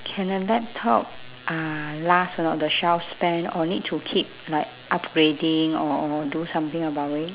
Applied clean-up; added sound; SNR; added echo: none; none; none; none.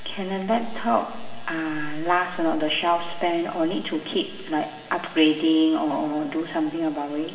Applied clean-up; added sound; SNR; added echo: none; none; none; reverberation time 2.1 s.